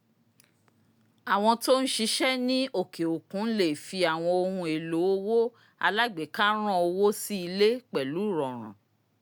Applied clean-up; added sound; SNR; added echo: none; none; none; none.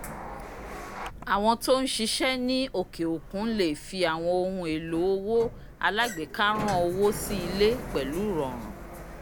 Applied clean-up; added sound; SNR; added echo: none; Sliding door; 11 dB; none.